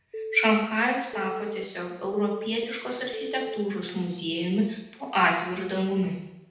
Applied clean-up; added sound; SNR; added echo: none; Telephone; 8 dB; reverberation time 0.9 s.